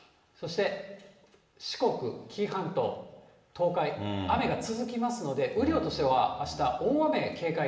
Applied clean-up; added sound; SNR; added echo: none; none; none; reverberation time 1.0 s.